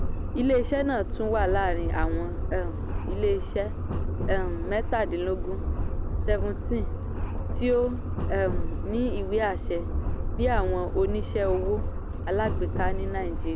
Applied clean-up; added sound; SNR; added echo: none; Subway, metro, underground; -1 dB; none.